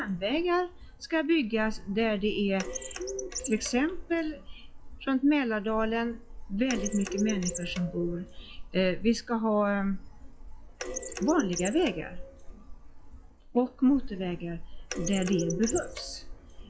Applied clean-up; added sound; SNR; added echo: classical method WPE with log-MMSE.